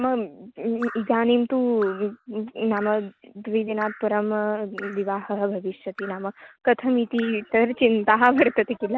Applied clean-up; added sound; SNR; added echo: none; Drip; 20 dB; none.